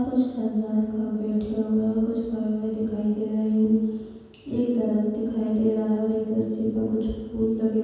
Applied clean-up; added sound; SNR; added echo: none; none; none; reverberation time 1.2 s.